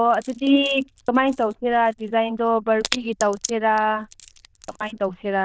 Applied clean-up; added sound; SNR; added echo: neural diffusion model UNIVERSE++.